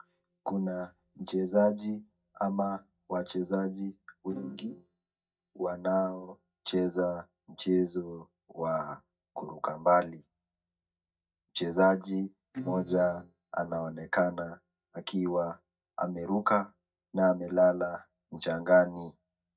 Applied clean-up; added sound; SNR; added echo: neural mask model DeepFilterNet 3.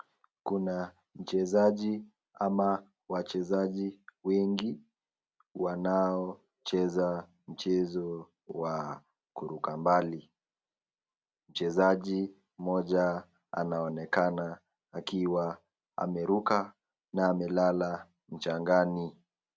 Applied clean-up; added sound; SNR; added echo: none; none; none; none.